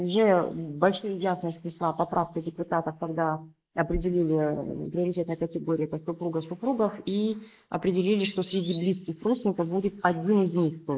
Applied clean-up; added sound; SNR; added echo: neural mask model Resemble Enhance denoiser.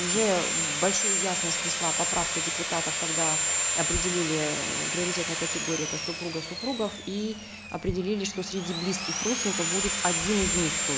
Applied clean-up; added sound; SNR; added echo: none; Sawing; -2 dB; none.